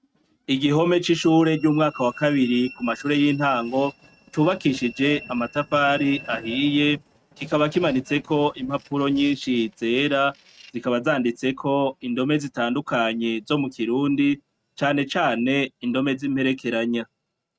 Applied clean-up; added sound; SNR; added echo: neural mask model RNNoise.